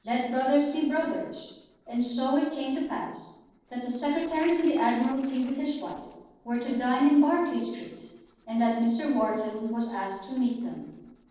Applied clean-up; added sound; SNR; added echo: neural separator model SepFormer DNS4.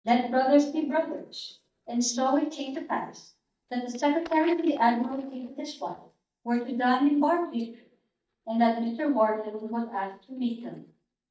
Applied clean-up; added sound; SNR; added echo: neural mask model DeepFilterNet 3.